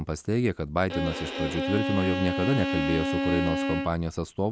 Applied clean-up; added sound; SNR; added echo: none; Bowed string instrument; 1 dB; none.